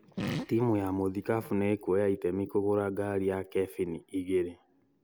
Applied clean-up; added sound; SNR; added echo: none; Fart; 9 dB; none.